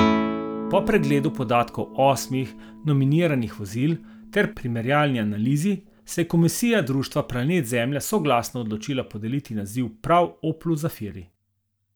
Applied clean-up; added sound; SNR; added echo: none; Guitar; 9 dB; none.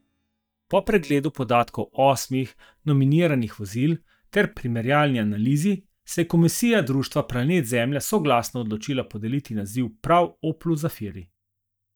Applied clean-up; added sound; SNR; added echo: neural mask model DeepFilterNet 3.